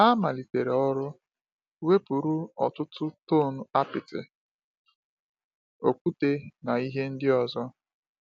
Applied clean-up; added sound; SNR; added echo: none; none; none; none.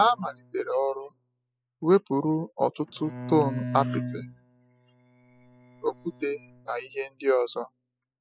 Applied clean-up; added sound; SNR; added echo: classical method spectral subtraction.